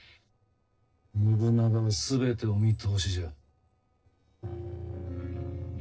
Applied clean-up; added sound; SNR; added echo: neural separator model SepFormer DNS4.